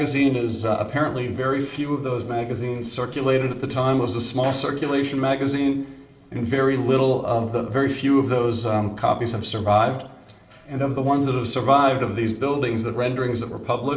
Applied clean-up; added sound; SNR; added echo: neural separator model SepFormer DNS4.